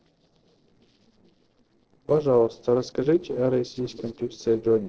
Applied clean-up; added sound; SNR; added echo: neural separator model SepFormer DNS4.